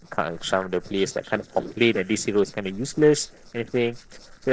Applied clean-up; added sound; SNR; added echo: neural separator model SepFormer DNS4.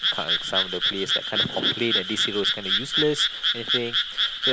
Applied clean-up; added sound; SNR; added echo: none; Frog; -4 dB; none.